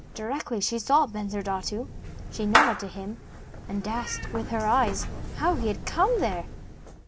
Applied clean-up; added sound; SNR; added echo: none; Meow / Clapping; 3 dB; none.